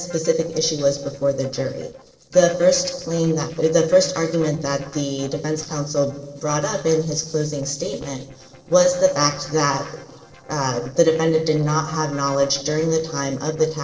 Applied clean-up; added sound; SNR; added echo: neural separator model SepFormer DNS4.